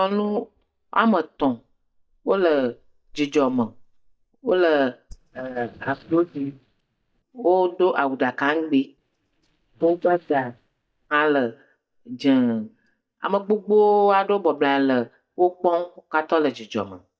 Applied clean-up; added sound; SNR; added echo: neural mask model DeepFilterNet 3.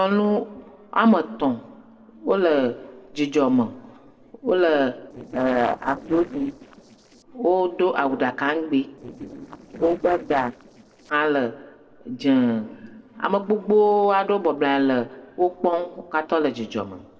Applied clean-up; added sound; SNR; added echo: neural separator model SepFormer DNS4.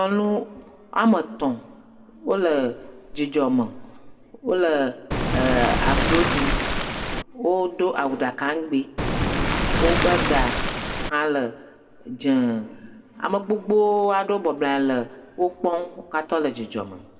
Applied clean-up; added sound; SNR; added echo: none; Waves, surf; -2 dB; reverberation time 1.1 s.